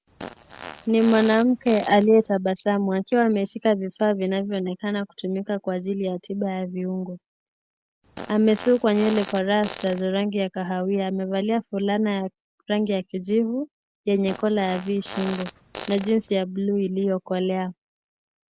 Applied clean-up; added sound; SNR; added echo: none; Fart; 15 dB; none.